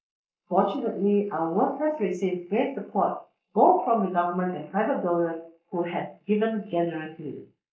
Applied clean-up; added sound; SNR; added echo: neural mask model Resemble Enhance denoiser.